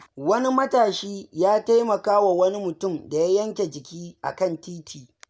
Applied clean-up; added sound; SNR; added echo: none; none; none; none.